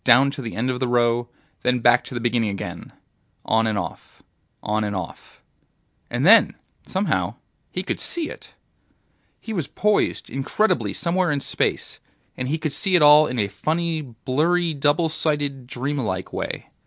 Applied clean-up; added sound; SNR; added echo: none; none; none; none.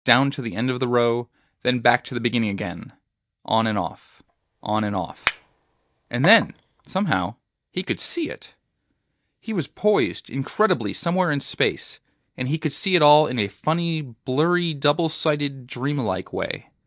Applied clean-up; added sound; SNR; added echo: neural mask model DeepFilterNet 3.